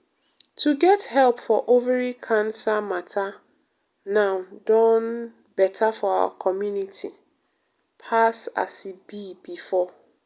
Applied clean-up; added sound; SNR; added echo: none; none; none; none.